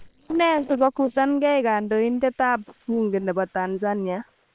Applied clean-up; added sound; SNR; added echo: neural separator model SepFormer WHAM!.